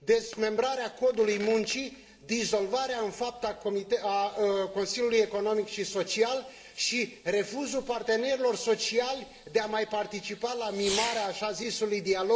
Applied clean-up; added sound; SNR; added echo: none; Fireworks; 17 dB; reverberation time 2.2 s.